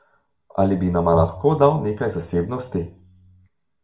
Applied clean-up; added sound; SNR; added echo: none; Bowed string instrument; 11 dB; reverberation time 0.4 s.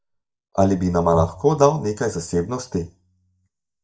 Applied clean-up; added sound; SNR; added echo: neural mask model DeepFilterNet 3.